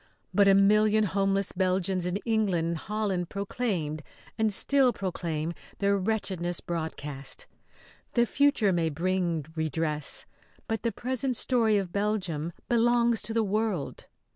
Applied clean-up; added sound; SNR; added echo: none; none; none; none.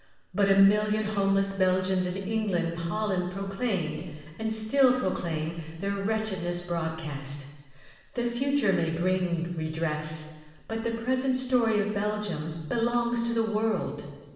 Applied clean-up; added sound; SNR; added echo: none; none; none; reverberation time 1.2 s.